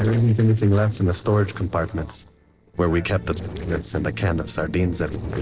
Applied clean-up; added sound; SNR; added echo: neural separator model SepFormer DNS4.